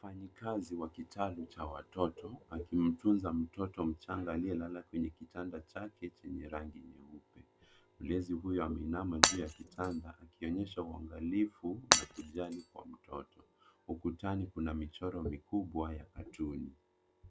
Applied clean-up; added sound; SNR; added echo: none; Shatter; -5 dB; none.